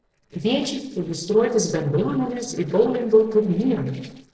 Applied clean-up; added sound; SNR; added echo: neural separator model SepFormer DNS4.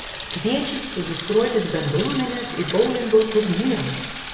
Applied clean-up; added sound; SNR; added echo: none; Sink (filling or washing) / Water tap, faucet; 7 dB; reverberation time 0.9 s.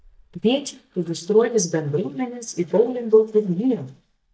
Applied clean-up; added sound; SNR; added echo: neural mask model DeepFilterNet 3.